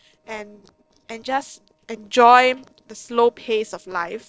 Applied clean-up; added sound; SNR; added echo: neural separator model SepFormer DNS4.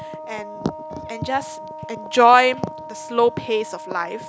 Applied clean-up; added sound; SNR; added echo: none; Wind instrument, woodwind instrument; 14 dB; none.